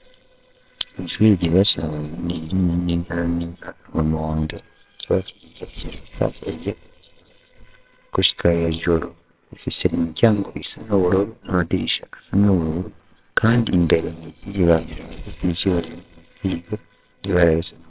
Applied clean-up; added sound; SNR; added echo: neural separator model SepFormer WHAMR!.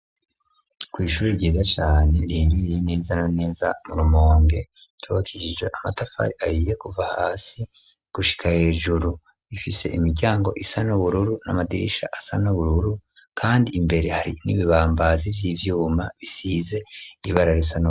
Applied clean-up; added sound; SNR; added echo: none; none; none; none.